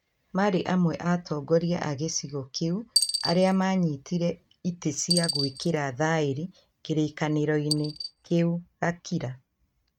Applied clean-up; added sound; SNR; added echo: neural mask model RNNoise.